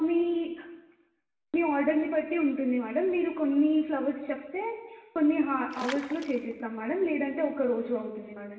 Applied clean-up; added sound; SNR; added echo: none; Water / Splash, splatter; 12 dB; reverberation time 1.1 s.